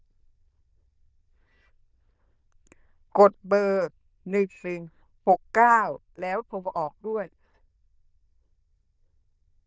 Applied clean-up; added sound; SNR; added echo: neural diffusion model UNIVERSE++.